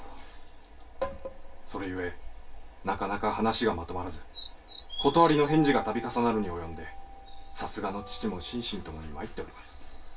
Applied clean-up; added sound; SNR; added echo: none; Chirp, tweet; 12 dB; reverberation time 0.2 s.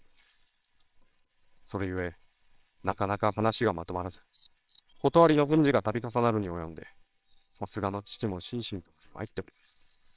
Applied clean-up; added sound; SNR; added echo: neural separator model SepFormer WHAMR!.